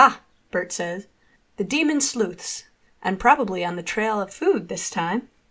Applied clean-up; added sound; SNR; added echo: none; none; none; none.